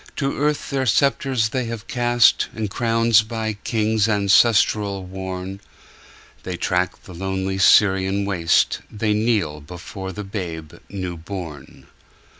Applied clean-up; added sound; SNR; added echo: none; none; none; none.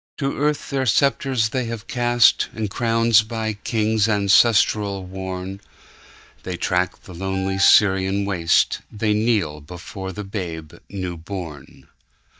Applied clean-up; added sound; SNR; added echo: neural mask model DeepFilterNet 3.